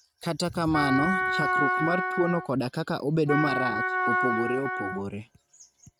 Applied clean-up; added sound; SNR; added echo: neural mask model RNNoise.